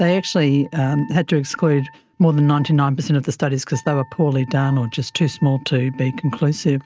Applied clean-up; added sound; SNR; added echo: neural mask model RNNoise.